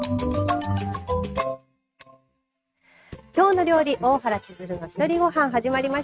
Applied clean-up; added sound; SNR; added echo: neural mask model RNNoise.